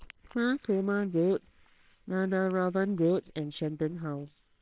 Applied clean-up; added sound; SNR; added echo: neural separator model SepFormer WHAMR!.